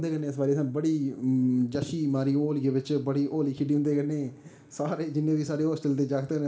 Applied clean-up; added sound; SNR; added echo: none; none; none; reverberation time 1.8 s.